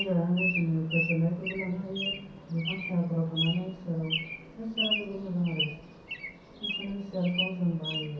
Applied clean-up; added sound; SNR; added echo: none; Bird vocalization, bird call, bird song; 4 dB; reverberation time 0.6 s.